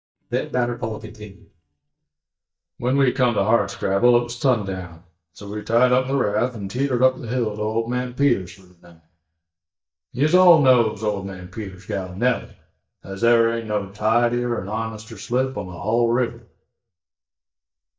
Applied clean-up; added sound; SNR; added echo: neural mask model DeepFilterNet 3.